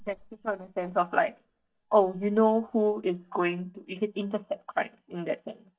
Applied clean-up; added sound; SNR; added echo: neural mask model DeepFilterNet 3.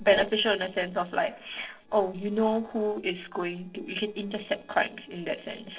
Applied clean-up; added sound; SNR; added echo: neural separator model SepFormer DNS4.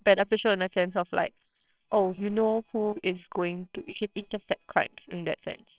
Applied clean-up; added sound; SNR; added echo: neural separator model SepFormer WHAMR!.